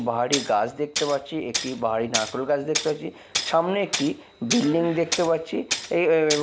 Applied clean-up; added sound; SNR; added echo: none; Tools; 7 dB; none.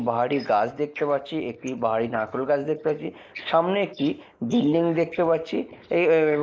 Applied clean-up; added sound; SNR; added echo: neural mask model Resemble Enhance denoiser.